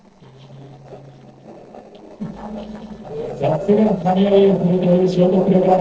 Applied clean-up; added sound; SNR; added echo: neural separator model SepFormer DNS4.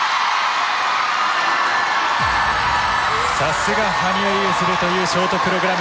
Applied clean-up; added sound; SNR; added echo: none; none; none; none.